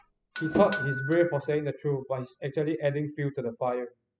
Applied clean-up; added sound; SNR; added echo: classical method spectral subtraction.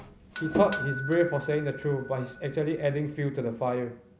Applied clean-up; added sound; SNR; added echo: none; Doorbell; 1 dB; none.